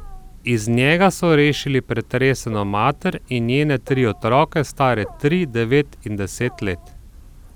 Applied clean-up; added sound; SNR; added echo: none; Wild animals; 20 dB; none.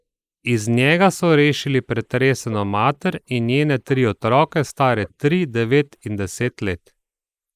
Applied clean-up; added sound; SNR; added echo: neural mask model Resemble Enhance denoiser.